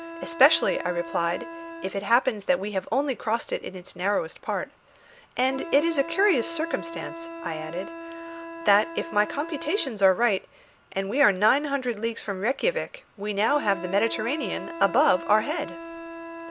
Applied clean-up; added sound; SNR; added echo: none; Wind instrument, woodwind instrument; 13 dB; none.